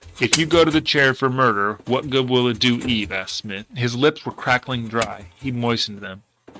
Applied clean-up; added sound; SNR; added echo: neural mask model RNNoise.